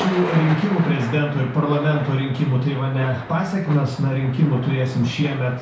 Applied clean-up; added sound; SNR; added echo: none; Thunder / Rain; 12 dB; reverberation time 0.6 s.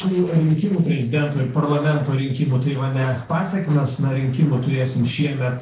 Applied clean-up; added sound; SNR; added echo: neural separator model SepFormer DNS4.